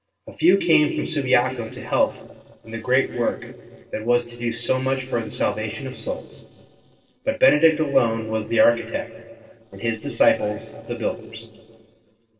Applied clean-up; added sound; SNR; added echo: neural separator model SepFormer DNS4.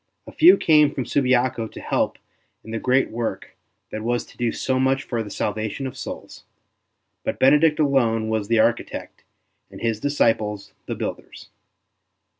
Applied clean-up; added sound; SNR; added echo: none; none; none; none.